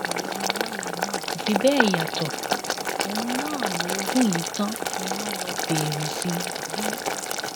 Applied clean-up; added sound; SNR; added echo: none; Boiling; -1 dB; none.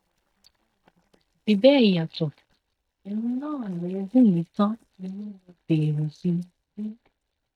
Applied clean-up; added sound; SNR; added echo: neural mask model DeepFilterNet 3.